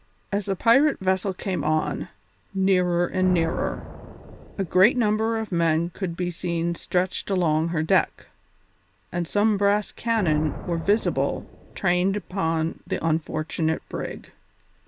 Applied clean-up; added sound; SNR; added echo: none; Thunder; 16 dB; none.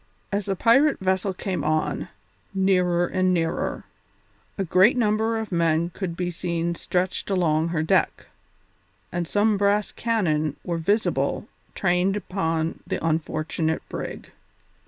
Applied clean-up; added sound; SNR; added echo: none; none; none; none.